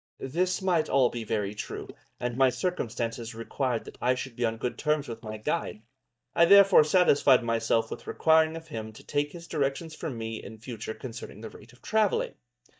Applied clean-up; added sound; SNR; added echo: neural mask model DeepFilterNet 3.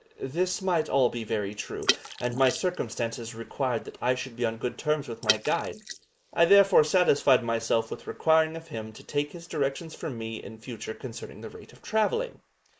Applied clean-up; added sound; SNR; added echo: neural mask model Resemble Enhance denoiser.